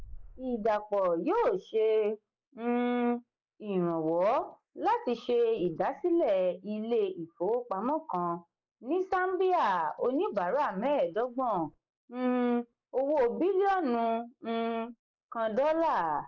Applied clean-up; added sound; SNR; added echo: neural mask model Resemble Enhance denoiser.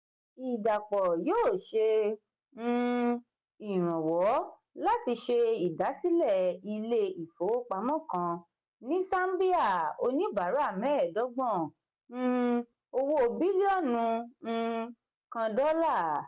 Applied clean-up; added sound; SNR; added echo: none; none; none; none.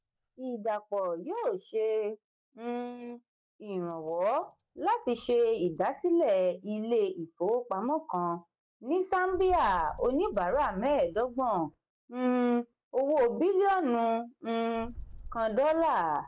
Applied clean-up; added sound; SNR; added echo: neural mask model DeepFilterNet 3.